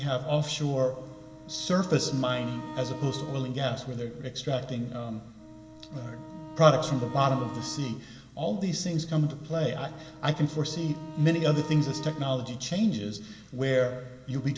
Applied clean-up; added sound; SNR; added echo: none; Wind instrument, woodwind instrument; 16 dB; reverberation time 2.2 s.